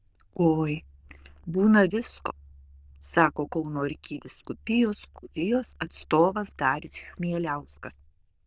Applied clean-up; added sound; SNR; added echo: neural diffusion model UNIVERSE++.